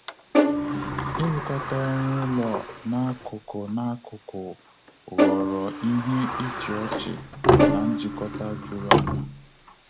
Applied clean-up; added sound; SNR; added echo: none; Bowed string instrument + Sliding door; -3 dB; none.